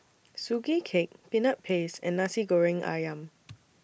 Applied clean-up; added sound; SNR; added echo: none; none; none; none.